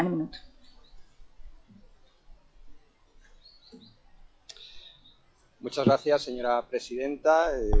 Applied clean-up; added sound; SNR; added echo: classical method log-MMSE.